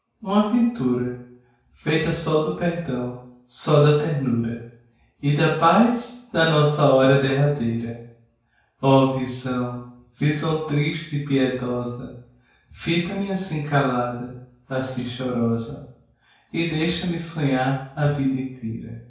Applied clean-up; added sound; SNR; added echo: none; none; none; reverberation time 0.5 s.